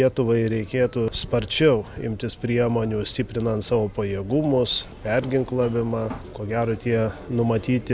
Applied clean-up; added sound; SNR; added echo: none; Drawer open or close; 18 dB; none.